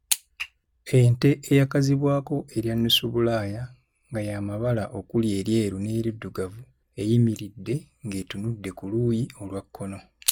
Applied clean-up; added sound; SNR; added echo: none; none; none; none.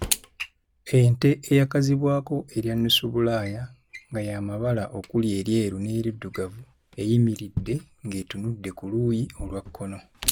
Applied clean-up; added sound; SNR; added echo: none; Drawer open or close; 18 dB; none.